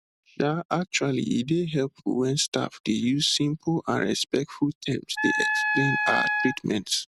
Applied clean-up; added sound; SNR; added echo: none; Wind instrument, woodwind instrument; 0 dB; none.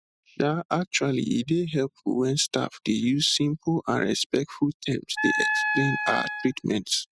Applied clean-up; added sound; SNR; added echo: classical method spectral subtraction.